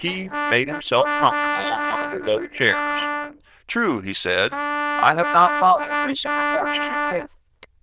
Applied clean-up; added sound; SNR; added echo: neural diffusion model UNIVERSE++.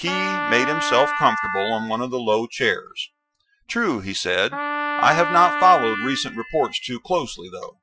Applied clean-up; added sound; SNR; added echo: classical method Wiener filter.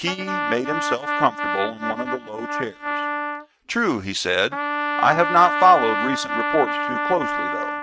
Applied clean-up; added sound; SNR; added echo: neural mask model RNNoise.